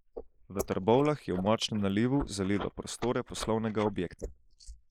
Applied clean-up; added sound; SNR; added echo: neural mask model Resemble Enhance denoiser.